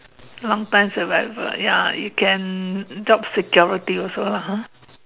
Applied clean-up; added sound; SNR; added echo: none; none; none; none.